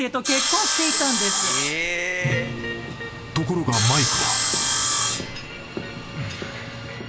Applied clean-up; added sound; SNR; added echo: none; Sawing; -1 dB; reverberation time 1.2 s.